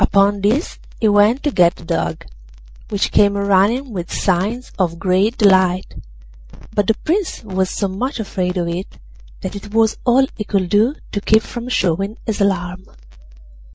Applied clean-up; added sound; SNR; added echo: none; none; none; none.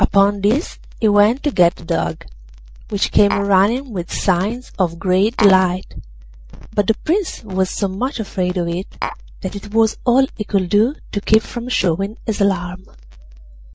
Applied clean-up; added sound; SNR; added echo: none; Tap; 8 dB; none.